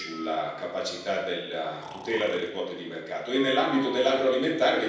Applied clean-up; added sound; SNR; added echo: none; Breathing; 18 dB; reverberation time 0.9 s.